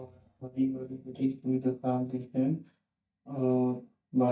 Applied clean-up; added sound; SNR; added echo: neural mask model DeepFilterNet 3.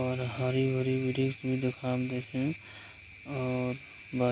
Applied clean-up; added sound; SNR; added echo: none; none; none; none.